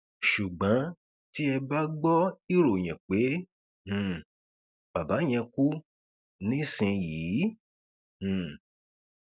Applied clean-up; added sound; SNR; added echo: none; none; none; none.